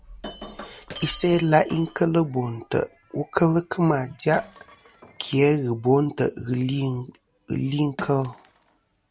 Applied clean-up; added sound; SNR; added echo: none; Shatter; 19 dB; none.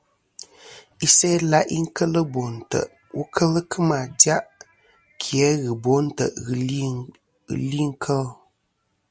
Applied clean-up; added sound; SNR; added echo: none; none; none; none.